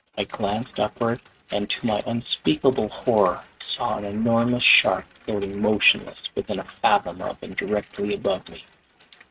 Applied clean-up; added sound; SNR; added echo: neural mask model RNNoise.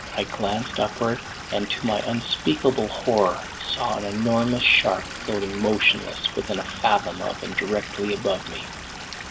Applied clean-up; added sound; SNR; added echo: none; Stream / Liquid; 11 dB; none.